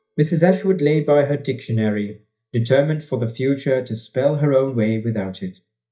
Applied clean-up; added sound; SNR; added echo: neural mask model DeepFilterNet 3.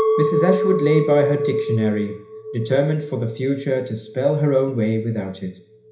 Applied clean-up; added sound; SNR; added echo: none; Chink, clink; 4 dB; reverberation time 0.5 s.